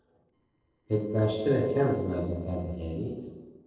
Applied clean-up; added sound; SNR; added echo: neural separator model SepFormer DNS4.